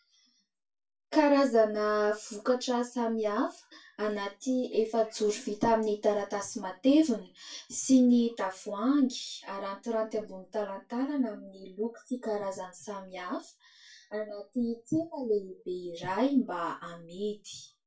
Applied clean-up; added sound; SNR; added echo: none; none; none; reverberation time 0.2 s.